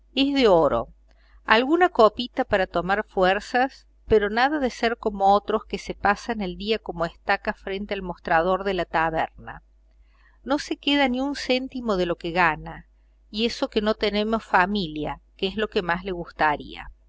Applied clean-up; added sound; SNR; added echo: none; none; none; none.